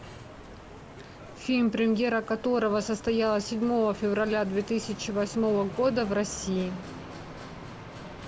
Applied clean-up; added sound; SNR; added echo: none; Bicycle; 14 dB; none.